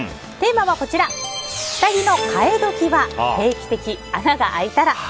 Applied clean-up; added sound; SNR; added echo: none; none; none; none.